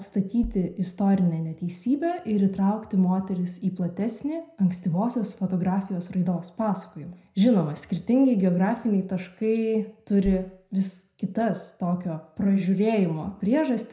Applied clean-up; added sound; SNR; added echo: none; Bass drum; 13 dB; reverberation time 0.5 s.